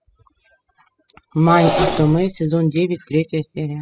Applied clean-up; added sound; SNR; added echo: classical method spectral subtraction.